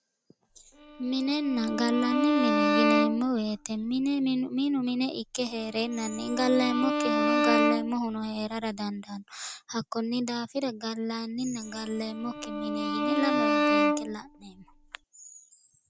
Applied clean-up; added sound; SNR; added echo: none; Bowed string instrument; -1 dB; none.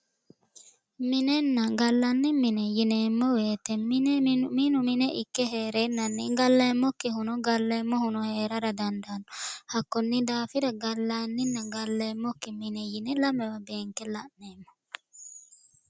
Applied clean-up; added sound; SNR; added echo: none; none; none; none.